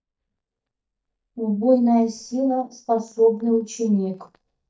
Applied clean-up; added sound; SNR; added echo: neural mask model DeepFilterNet 3.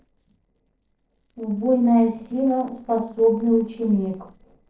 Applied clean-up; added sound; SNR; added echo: neural separator model SepFormer DNS4.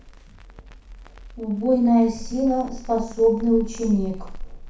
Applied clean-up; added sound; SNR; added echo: none; Crackle; 13 dB; reverberation time 0.6 s.